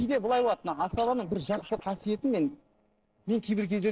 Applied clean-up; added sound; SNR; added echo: neural separator model SepFormer DNS4.